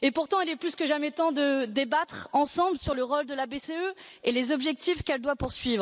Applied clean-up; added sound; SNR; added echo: none; none; none; none.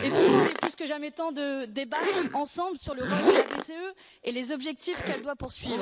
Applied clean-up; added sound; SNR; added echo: none; Zipper (clothing); -4 dB; none.